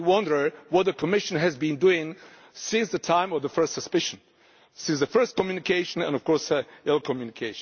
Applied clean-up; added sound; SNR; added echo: none; none; none; none.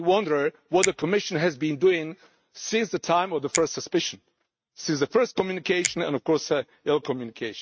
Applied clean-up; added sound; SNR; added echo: neural mask model RNNoise.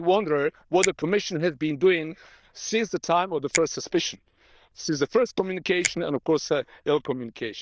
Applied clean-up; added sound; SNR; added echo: neural diffusion model UNIVERSE++.